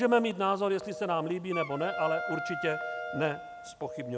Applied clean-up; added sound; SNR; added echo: none; Telephone + Wind instrument, woodwind instrument; 7 dB; none.